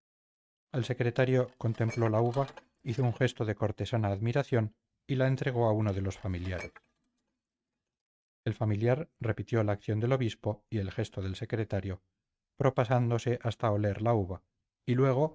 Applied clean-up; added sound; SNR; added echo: neural mask model RNNoise.